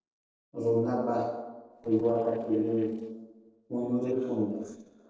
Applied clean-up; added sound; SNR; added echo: neural separator model SepFormer DNS4.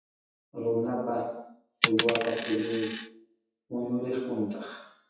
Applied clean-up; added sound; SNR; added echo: classical method WPE with log-MMSE.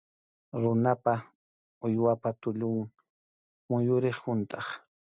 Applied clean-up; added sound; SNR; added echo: none; none; none; none.